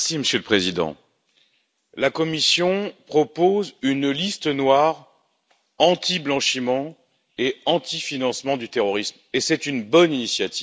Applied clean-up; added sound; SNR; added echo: none; none; none; none.